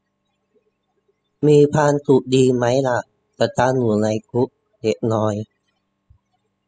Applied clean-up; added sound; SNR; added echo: classical method spectral subtraction.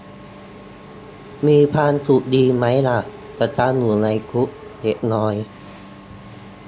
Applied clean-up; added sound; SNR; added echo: none; Engine / Mechanisms; 18 dB; none.